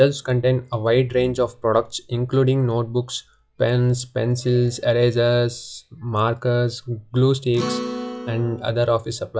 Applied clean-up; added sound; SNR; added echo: classical method log-MMSE.